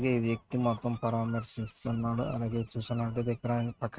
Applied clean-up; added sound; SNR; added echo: neural mask model RNNoise.